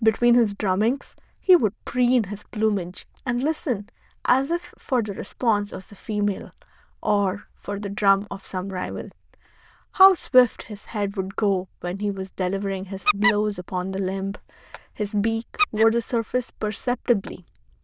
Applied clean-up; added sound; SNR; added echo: neural diffusion model UNIVERSE++.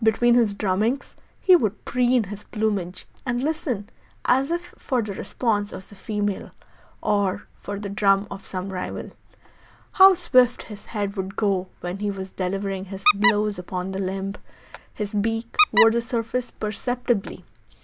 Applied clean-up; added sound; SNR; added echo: none; Squeak; 3 dB; none.